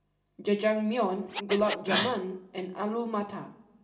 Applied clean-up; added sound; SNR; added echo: none; Scratching (performance technique); 5 dB; reverberation time 0.8 s.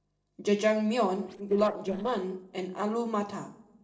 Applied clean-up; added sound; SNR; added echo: neural separator model SepFormer DNS4.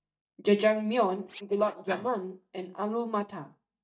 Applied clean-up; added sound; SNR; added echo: neural mask model DeepFilterNet 3.